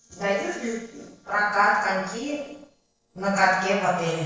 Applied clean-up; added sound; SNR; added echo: neural separator model SepFormer DNS4.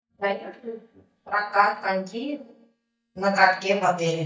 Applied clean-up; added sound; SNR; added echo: neural mask model DeepFilterNet 3.